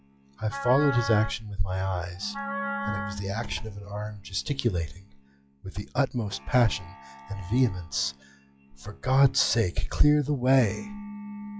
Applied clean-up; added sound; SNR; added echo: classical method log-MMSE.